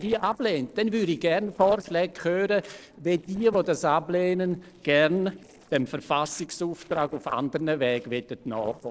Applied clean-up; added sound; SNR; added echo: neural separator model SepFormer DNS4.